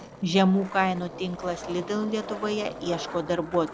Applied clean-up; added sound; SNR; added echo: none; Skateboard; 12 dB; none.